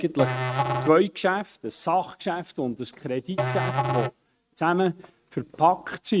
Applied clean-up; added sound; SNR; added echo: neural mask model RNNoise.